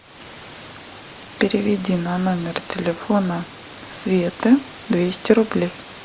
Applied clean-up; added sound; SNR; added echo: none; none; none; none.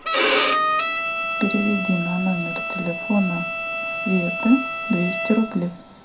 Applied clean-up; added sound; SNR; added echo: none; Bowed string instrument; 1 dB; reverberation time 0.2 s.